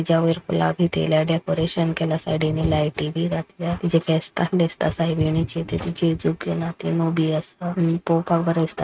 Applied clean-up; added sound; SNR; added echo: neural mask model RNNoise.